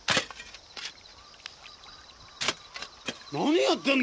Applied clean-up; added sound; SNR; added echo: none; none; none; none.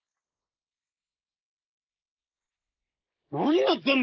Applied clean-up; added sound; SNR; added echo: neural mask model Resemble Enhance denoiser.